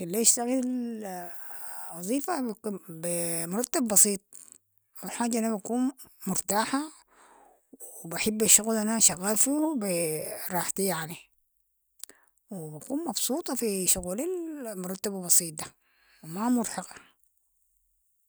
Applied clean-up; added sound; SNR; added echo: none; none; none; none.